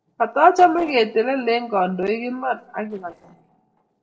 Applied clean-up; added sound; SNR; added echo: neural separator model SepFormer DNS4.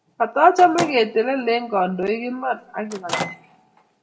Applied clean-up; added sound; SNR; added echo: none; Microwave oven; 13 dB; reverberation time 1.0 s.